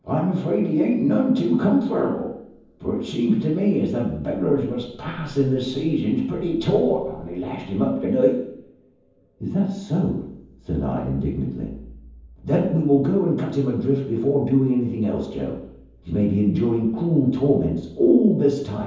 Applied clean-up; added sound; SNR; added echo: none; none; none; reverberation time 0.9 s.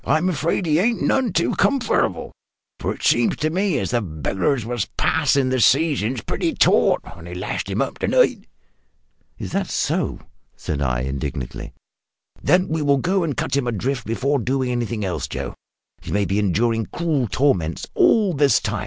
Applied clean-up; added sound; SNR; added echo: none; none; none; none.